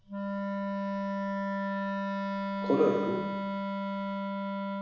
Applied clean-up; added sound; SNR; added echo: none; Wind instrument, woodwind instrument; -3 dB; reverberation time 1.0 s.